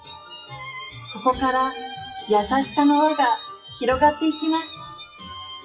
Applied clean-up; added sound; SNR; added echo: classical method WPE with log-MMSE.